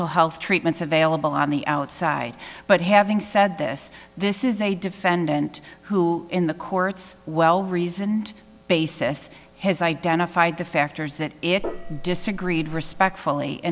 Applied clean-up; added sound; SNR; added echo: none; Gong; 9 dB; none.